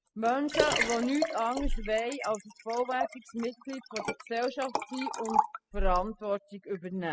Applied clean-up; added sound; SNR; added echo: classical method spectral subtraction.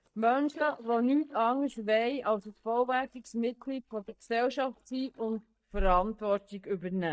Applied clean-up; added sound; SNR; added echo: neural mask model DeepFilterNet 3.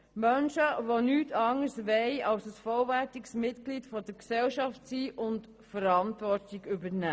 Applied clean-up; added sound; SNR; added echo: none; none; none; none.